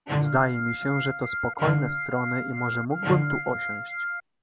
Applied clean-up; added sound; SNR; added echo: none; Organ + Bowed string instrument; 0 dB; none.